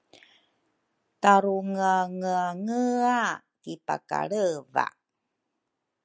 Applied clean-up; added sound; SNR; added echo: none; none; none; none.